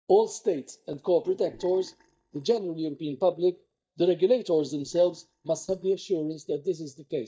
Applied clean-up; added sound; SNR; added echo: neural mask model DeepFilterNet 3.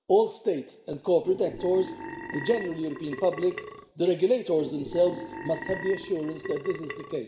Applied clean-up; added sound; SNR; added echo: none; Burping, eructation; 11 dB; reverberation time 1.3 s.